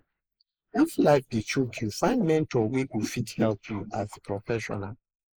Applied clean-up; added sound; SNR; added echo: neural mask model Resemble Enhance denoiser.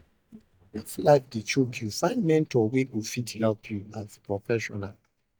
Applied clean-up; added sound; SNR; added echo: neural mask model DeepFilterNet 3.